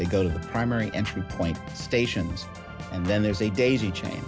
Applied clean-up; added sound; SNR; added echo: none; Organ; 11 dB; none.